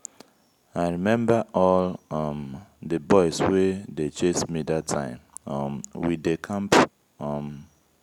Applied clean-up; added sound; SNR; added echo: none; none; none; none.